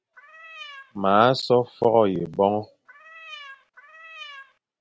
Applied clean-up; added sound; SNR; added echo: none; Cat; 19 dB; none.